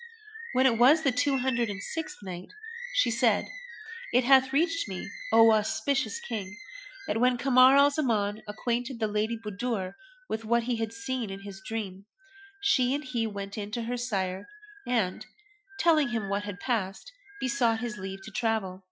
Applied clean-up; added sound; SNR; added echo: classical method Wiener filter.